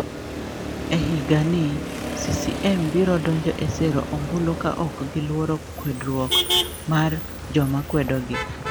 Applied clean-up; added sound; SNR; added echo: none; Motor vehicle (road); 5 dB; none.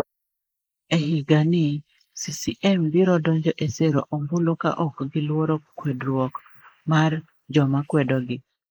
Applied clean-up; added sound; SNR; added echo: neural mask model Resemble Enhance denoiser.